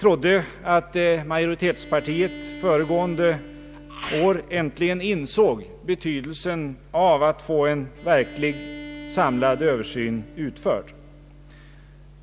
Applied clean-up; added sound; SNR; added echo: none; Bowed string instrument + Sneeze; 17 dB; none.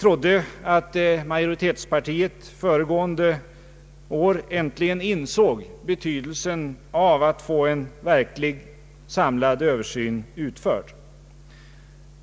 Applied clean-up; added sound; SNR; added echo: none; none; none; none.